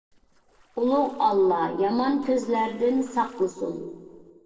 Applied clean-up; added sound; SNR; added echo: neural separator model SepFormer DNS4.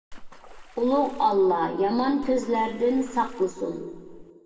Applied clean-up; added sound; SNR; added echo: none; Water / Splash, splatter; 17 dB; reverberation time 1.5 s.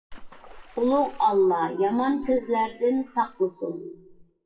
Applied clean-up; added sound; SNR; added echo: classical method WPE with log-MMSE.